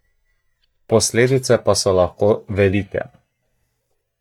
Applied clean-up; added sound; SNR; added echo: neural mask model DeepFilterNet 3.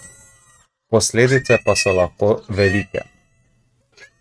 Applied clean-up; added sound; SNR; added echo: neural mask model RNNoise.